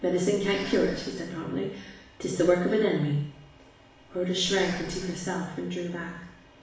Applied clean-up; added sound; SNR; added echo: none; Breathing; 18 dB; reverberation time 0.7 s.